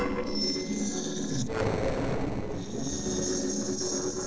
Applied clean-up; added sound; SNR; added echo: neural separator model SepFormer DNS4.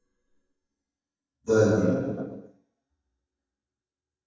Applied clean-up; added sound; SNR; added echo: neural mask model DeepFilterNet 3.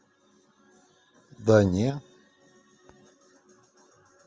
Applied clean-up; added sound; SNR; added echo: none; none; none; none.